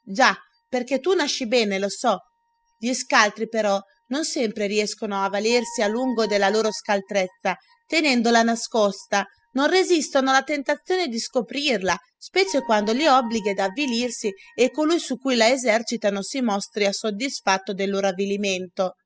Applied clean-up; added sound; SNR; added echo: classical method spectral subtraction.